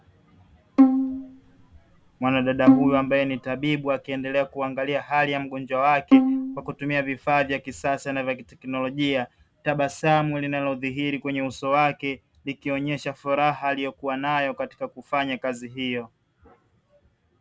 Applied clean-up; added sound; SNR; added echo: none; Bowed string instrument; -3 dB; none.